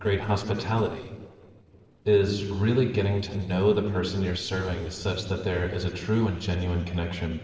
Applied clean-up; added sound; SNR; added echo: neural separator model SepFormer DNS4.